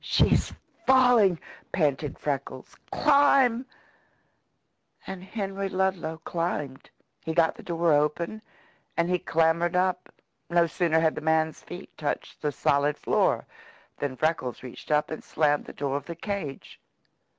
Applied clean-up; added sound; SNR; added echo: none; none; none; none.